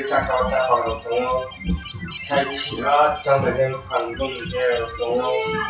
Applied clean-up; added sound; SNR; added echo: classical method WPE with log-MMSE.